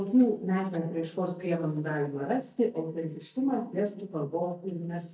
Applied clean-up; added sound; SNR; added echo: neural mask model DeepFilterNet 3.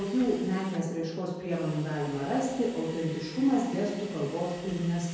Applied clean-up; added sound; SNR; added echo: none; Drill; 19 dB; reverberation time 1.2 s.